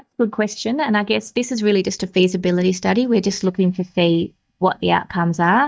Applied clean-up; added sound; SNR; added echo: neural mask model DeepFilterNet 3.